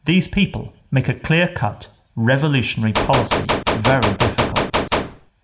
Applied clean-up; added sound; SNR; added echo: none; Gunshot, gunfire; -1 dB; reverberation time 0.6 s.